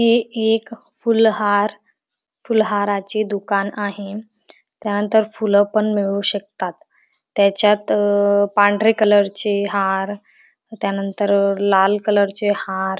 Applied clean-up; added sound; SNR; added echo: none; none; none; none.